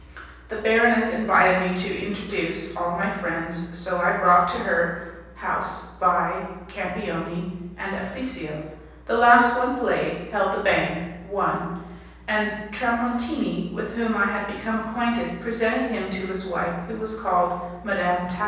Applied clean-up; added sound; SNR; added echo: none; none; none; reverberation time 1.1 s.